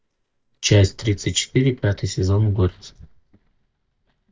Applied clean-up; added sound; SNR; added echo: neural mask model DeepFilterNet 3.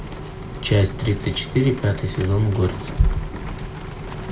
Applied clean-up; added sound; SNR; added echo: none; Rain; 13 dB; reverberation time 0.3 s.